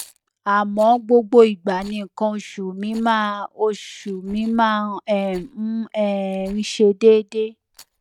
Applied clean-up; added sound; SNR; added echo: neural mask model RNNoise.